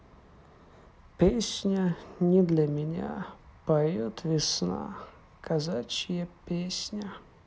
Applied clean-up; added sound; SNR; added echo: none; none; none; none.